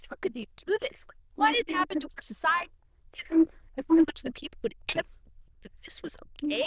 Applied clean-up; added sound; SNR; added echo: neural diffusion model UNIVERSE++.